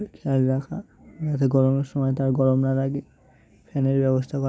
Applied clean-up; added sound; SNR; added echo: none; none; none; none.